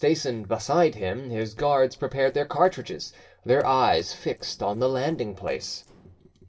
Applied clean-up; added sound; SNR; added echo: neural separator model SepFormer DNS4.